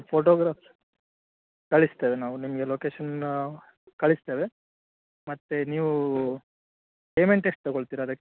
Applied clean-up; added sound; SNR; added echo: none; none; none; none.